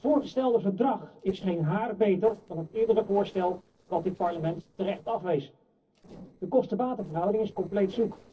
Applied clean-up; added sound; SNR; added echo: neural separator model SepFormer DNS4.